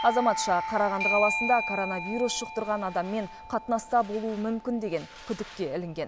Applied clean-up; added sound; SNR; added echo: none; Doorbell; 6 dB; none.